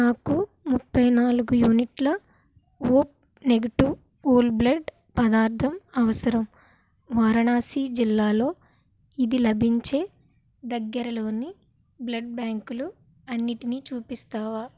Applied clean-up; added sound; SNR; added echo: none; none; none; none.